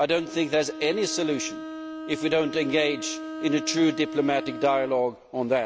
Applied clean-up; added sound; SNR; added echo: none; Bowed string instrument; 11 dB; none.